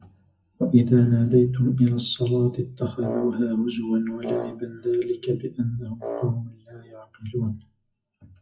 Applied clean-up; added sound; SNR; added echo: classical method WPE with log-MMSE.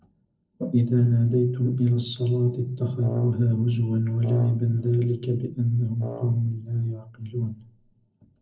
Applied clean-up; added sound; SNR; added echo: neural separator model SepFormer DNS4.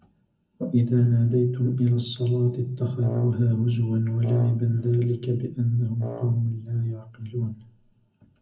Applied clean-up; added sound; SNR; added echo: none; Wind instrument, woodwind instrument; 15 dB; reverberation time 0.4 s.